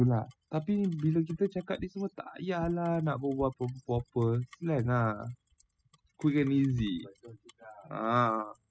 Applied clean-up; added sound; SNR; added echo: classical method spectral subtraction.